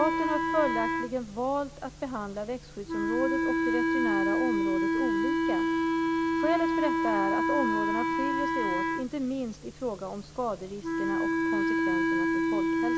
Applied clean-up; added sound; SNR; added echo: none; Wind instrument, woodwind instrument; -5 dB; none.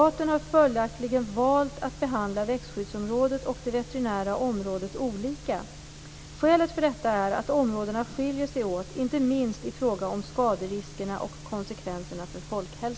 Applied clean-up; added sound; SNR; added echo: none; none; none; none.